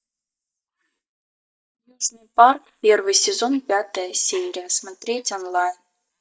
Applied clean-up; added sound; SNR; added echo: neural mask model DeepFilterNet 3.